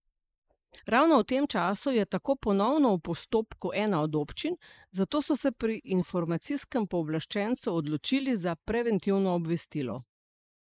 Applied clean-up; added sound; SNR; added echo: neural mask model Resemble Enhance denoiser.